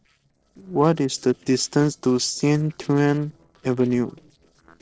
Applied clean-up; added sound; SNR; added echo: neural separator model SepFormer DNS4.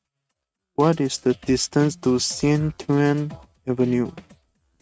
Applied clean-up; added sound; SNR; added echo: neural mask model RNNoise.